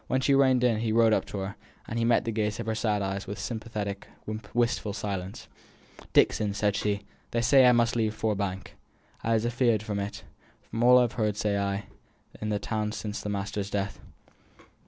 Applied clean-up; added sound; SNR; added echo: none; none; none; none.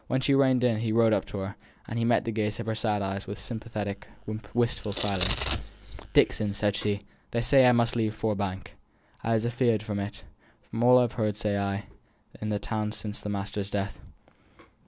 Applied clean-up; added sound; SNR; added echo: none; Domestic sounds, home sounds; 5 dB; none.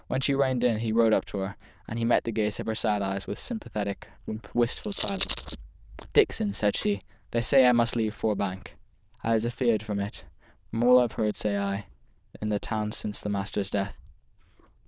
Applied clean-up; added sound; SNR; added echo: neural diffusion model UNIVERSE++.